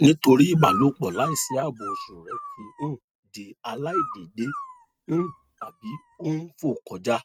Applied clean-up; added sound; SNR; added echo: neural mask model RNNoise.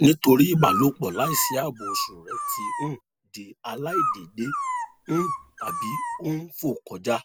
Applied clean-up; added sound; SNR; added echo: none; Dog; 5 dB; none.